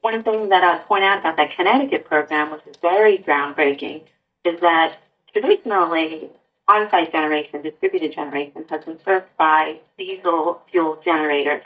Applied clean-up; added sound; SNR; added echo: neural mask model DeepFilterNet 3.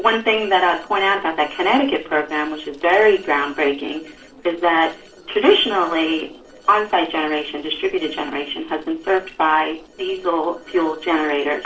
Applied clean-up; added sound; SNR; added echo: neural separator model SepFormer DNS4.